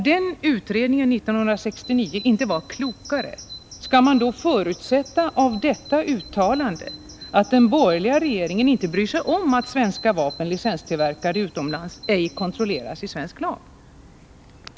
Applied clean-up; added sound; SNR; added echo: none; Bird vocalization, bird call, bird song; 19 dB; none.